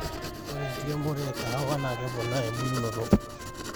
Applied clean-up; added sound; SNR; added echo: none; Trumpet + Writing; 5 dB; none.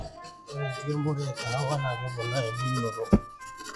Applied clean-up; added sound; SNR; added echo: classical method log-MMSE.